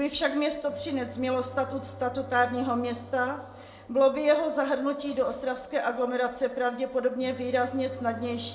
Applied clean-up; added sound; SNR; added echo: none; Bowed string instrument; 20 dB; reverberation time 0.6 s.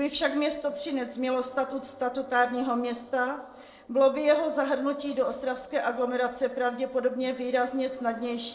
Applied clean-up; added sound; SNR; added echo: neural separator model SepFormer DNS4.